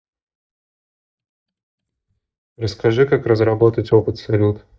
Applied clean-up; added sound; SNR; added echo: neural mask model DeepFilterNet 3.